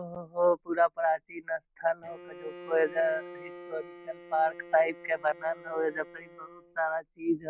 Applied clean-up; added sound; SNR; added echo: none; Bowed string instrument; 18 dB; none.